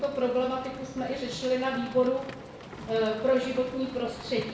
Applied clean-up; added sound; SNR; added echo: none; Rain; 14 dB; reverberation time 0.6 s.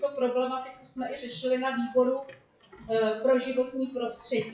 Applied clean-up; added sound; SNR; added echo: classical method WPE with log-MMSE.